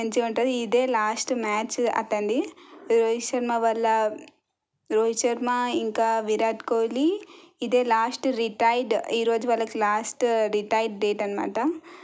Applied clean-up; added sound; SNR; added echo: none; none; none; none.